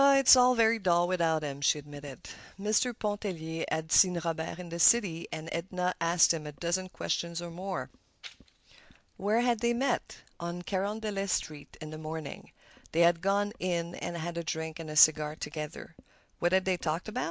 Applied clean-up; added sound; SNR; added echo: none; none; none; none.